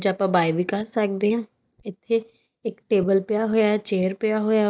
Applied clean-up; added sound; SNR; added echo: neural mask model DeepFilterNet 3.